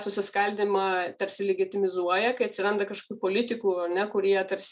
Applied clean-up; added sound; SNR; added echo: none; none; none; none.